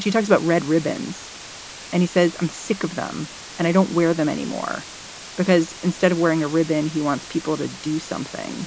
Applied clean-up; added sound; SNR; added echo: none; Water; 16 dB; none.